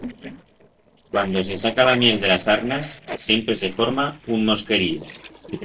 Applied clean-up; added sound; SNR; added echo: neural separator model SepFormer DNS4.